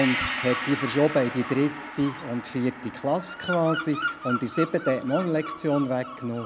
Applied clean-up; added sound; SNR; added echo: none; Gong + Bird vocalization, bird call, bird song; 7 dB; none.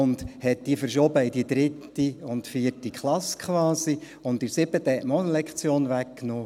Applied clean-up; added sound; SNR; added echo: none; none; none; none.